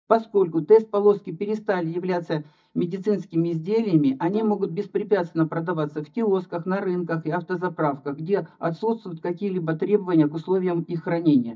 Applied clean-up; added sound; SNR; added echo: neural mask model DeepFilterNet 3.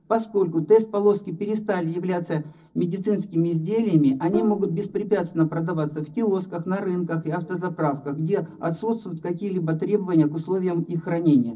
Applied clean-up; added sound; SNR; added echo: neural separator model SepFormer DNS4.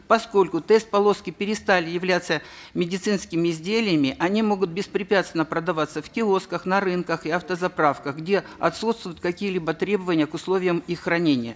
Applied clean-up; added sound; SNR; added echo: none; none; none; none.